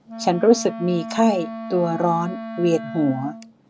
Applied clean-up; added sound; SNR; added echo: none; Wind instrument, woodwind instrument; 11 dB; none.